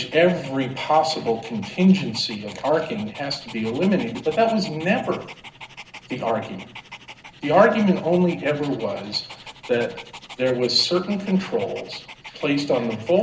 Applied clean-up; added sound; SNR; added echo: none; Dog; 19 dB; reverberation time 0.4 s.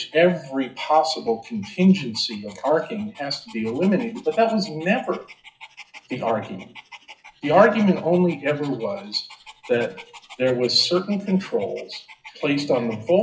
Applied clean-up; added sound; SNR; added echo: classical method WPE with log-MMSE.